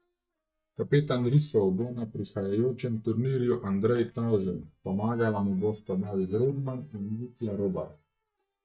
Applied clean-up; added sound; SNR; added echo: neural mask model DeepFilterNet 3.